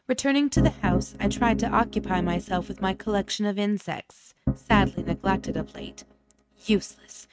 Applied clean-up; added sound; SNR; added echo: neural mask model RNNoise.